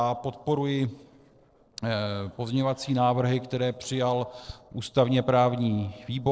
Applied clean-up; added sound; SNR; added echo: neural separator model SepFormer DNS4.